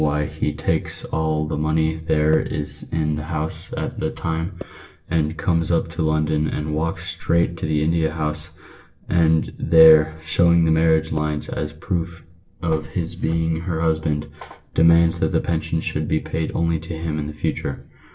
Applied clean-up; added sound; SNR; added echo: neural separator model SepFormer DNS4.